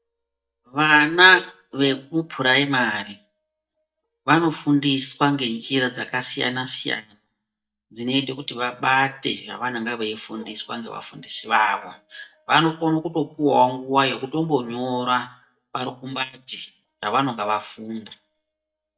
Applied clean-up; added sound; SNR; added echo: neural mask model DeepFilterNet 3.